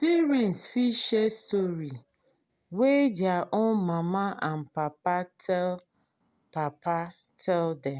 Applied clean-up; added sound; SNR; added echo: none; none; none; none.